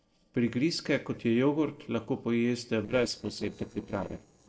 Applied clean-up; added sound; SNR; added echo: neural separator model SepFormer DNS4.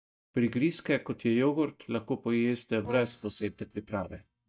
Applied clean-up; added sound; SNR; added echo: neural mask model DeepFilterNet 3.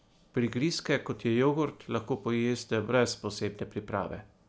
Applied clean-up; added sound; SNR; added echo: none; none; none; none.